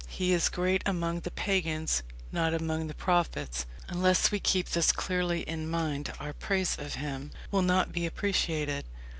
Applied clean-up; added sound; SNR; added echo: none; none; none; none.